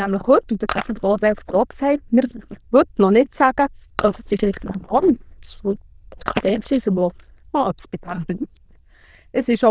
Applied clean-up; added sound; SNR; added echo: neural diffusion model UNIVERSE++.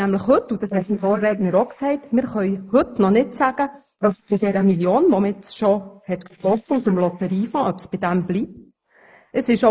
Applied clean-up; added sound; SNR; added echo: neural mask model Resemble Enhance denoiser.